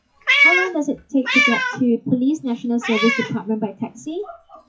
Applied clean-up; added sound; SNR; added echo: classical method WPE with log-MMSE.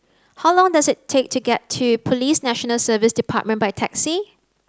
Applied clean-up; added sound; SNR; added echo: none; none; none; none.